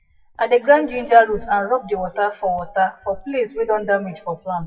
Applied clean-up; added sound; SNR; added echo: classical method WPE with log-MMSE.